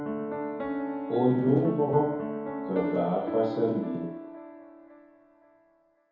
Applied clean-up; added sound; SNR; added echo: none; Piano; 6 dB; reverberation time 2.0 s.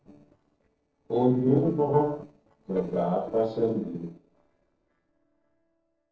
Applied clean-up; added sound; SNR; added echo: neural separator model SepFormer DNS4.